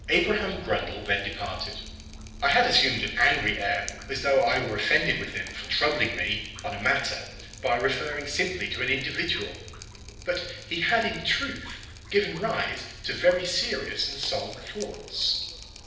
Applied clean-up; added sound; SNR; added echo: none; Drip; 15 dB; reverberation time 0.8 s.